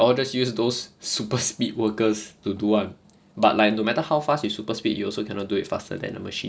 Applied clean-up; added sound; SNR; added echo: none; none; none; none.